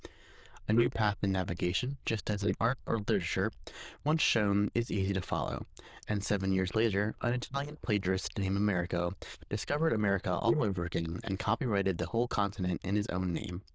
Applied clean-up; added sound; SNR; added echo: neural diffusion model UNIVERSE++.